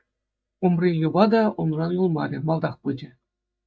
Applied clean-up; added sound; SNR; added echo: neural mask model DeepFilterNet 3.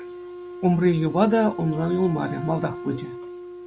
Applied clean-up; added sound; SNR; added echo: none; Wind instrument, woodwind instrument; 12 dB; none.